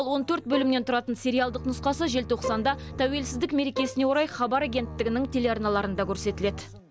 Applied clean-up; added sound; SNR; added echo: none; Bowed string instrument + Bowed string instrument; 11 dB; none.